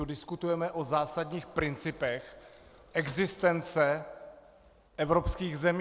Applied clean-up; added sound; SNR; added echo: none; Bell; 16 dB; none.